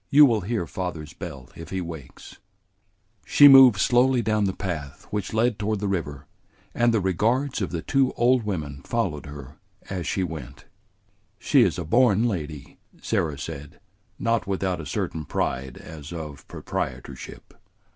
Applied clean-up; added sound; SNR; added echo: none; none; none; none.